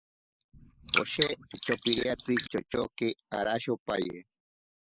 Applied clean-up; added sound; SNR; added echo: neural mask model Resemble Enhance denoiser.